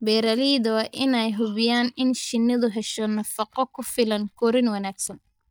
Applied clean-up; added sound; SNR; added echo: neural mask model DeepFilterNet 3.